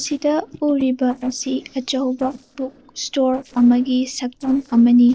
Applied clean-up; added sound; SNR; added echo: neural separator model SepFormer DNS4.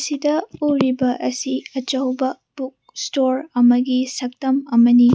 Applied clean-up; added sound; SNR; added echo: none; none; none; none.